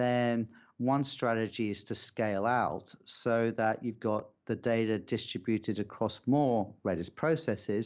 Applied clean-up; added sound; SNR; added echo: none; none; none; none.